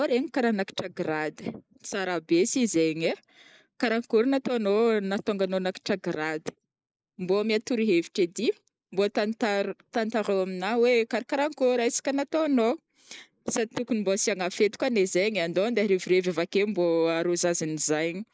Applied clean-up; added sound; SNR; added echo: neural mask model Resemble Enhance denoiser.